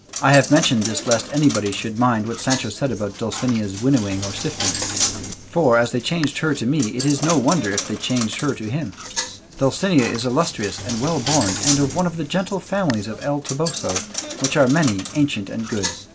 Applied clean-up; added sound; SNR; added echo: none; Coin (dropping); 8 dB; none.